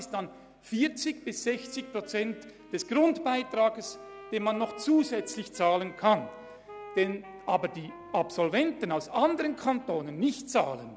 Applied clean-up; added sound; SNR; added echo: none; Wind instrument, woodwind instrument; 19 dB; none.